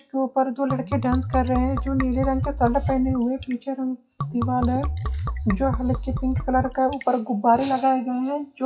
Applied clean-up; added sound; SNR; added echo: classical method WPE with log-MMSE.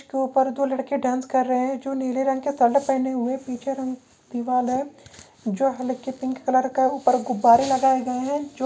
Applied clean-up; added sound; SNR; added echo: none; none; none; none.